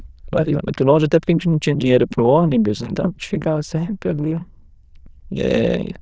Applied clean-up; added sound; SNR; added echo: neural diffusion model UNIVERSE++.